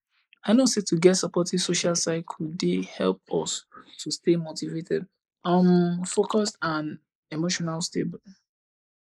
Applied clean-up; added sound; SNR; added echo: neural mask model Resemble Enhance denoiser.